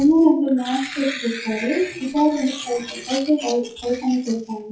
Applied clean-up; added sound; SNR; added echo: classical method WPE with log-MMSE.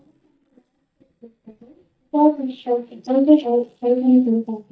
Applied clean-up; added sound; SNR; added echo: neural mask model DeepFilterNet 3.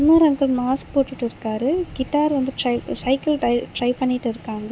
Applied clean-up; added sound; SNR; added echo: none; none; none; none.